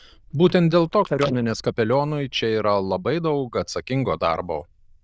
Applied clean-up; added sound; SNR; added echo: neural diffusion model UNIVERSE++.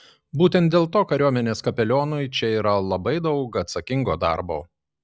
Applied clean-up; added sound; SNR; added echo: none; none; none; none.